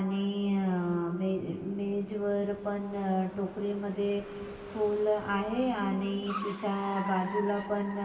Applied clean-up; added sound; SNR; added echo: none; Car; 14 dB; reverberation time 2.4 s.